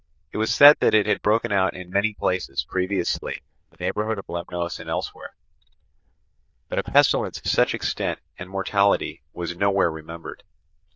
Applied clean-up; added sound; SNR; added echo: neural diffusion model UNIVERSE++.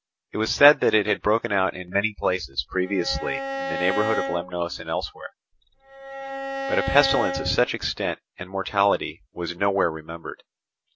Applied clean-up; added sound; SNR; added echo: none; Bowed string instrument; 6 dB; none.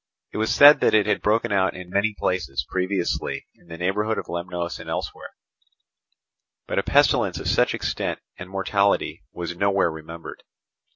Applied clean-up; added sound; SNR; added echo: none; none; none; none.